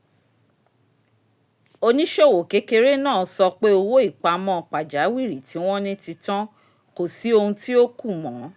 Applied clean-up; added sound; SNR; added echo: none; none; none; none.